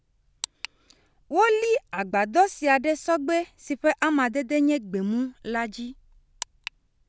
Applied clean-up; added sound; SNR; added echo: none; none; none; none.